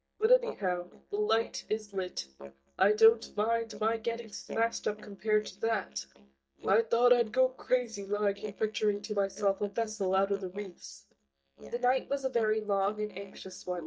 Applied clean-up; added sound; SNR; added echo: neural mask model DeepFilterNet 3.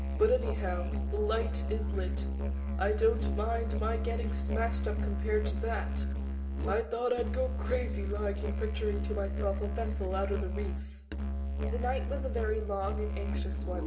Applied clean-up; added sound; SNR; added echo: none; Musical instrument; -2 dB; reverberation time 0.8 s.